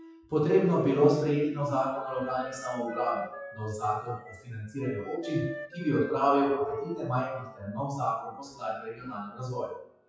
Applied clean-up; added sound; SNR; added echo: classical method WPE with log-MMSE.